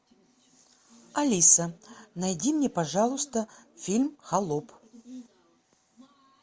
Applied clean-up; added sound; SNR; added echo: none; none; none; none.